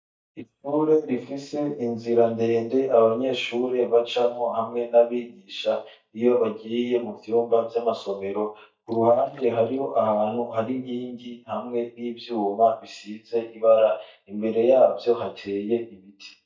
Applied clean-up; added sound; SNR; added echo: neural mask model DeepFilterNet 3.